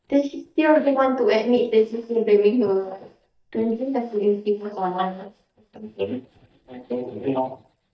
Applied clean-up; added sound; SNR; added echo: neural mask model DeepFilterNet 3.